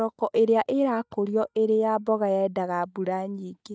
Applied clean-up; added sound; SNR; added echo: neural mask model DeepFilterNet 3.